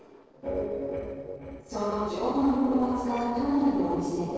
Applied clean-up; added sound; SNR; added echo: neural separator model SepFormer DNS4.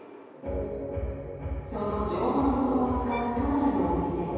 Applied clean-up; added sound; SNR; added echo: none; Bowed string instrument; 18 dB; reverberation time 2.2 s.